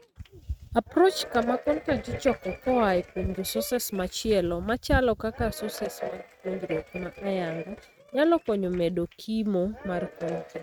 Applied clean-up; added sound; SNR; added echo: neural mask model RNNoise.